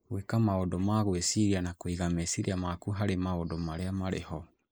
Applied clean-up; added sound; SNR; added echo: neural mask model Resemble Enhance denoiser.